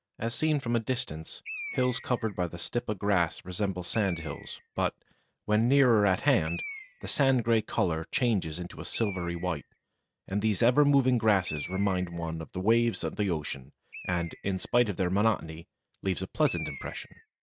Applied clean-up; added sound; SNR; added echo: neural mask model RNNoise.